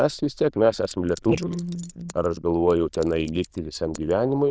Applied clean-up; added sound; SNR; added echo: neural diffusion model UNIVERSE++.